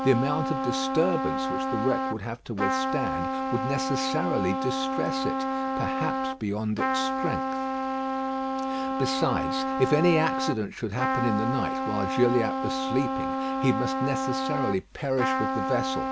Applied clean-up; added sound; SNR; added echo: none; Trumpet; -1 dB; none.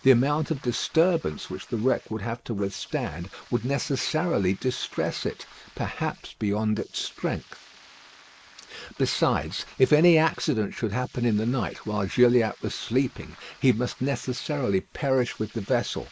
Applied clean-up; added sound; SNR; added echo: neural mask model Resemble Enhance denoiser.